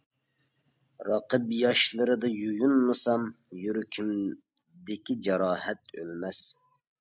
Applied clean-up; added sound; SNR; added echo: none; none; none; none.